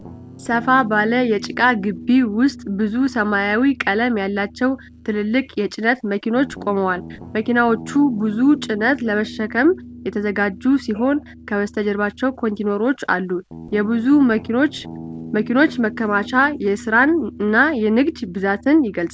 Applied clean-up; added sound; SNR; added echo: none; Guitar; 17 dB; none.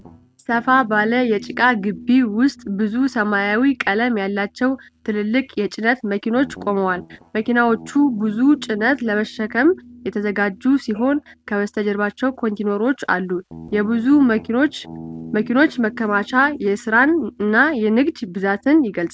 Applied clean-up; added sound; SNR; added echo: neural mask model RNNoise.